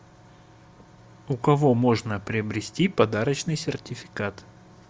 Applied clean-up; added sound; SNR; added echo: none; none; none; none.